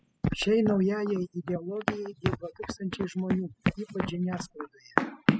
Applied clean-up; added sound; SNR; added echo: classical method spectral subtraction.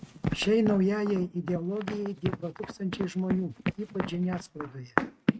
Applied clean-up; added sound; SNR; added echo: neural mask model RNNoise.